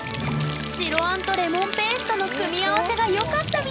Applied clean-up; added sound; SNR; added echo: none; Rain; 6 dB; none.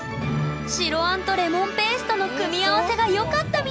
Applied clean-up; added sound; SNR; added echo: none; none; none; none.